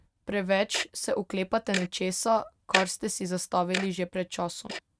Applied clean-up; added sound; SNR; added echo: neural mask model RNNoise.